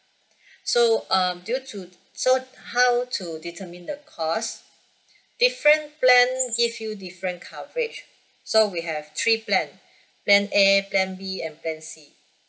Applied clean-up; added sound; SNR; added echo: none; Chirp, tweet; 11 dB; none.